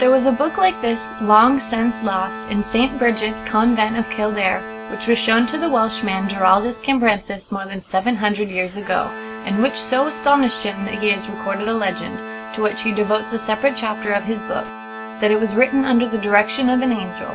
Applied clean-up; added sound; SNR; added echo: none; Organ; 12 dB; none.